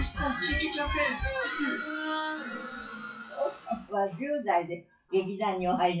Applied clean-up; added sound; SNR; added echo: classical method WPE with log-MMSE.